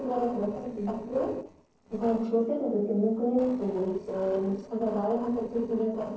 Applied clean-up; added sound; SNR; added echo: neural separator model SepFormer DNS4.